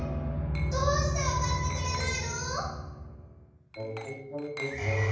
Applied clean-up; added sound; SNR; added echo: none; Glass; 18 dB; reverberation time 1.2 s.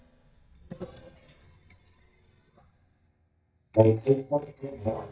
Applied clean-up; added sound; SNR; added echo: neural mask model DeepFilterNet 3.